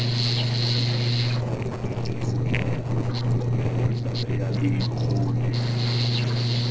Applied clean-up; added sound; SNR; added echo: neural separator model SepFormer DNS4.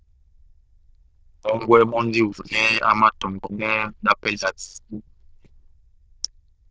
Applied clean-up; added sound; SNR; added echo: neural diffusion model UNIVERSE++.